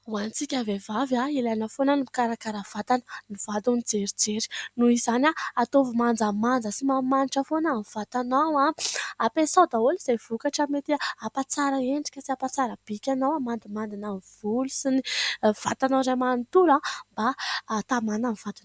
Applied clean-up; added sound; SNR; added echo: none; none; none; none.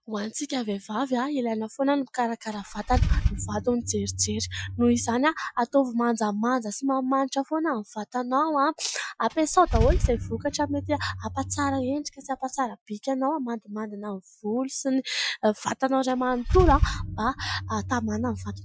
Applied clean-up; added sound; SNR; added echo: classical method Wiener filter.